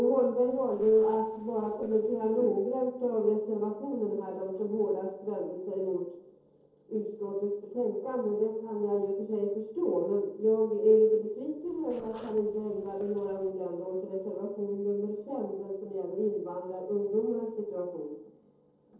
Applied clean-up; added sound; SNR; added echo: neural separator model SepFormer DNS4.